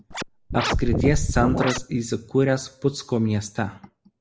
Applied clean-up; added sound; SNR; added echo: none; Scratching (performance technique); 0 dB; none.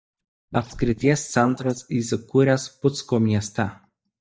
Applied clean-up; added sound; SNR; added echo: neural mask model DeepFilterNet 3.